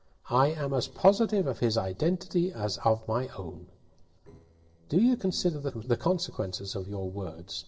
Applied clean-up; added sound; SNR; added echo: neural separator model SepFormer DNS4.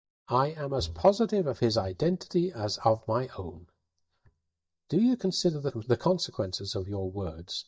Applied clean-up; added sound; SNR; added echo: neural mask model DeepFilterNet 3.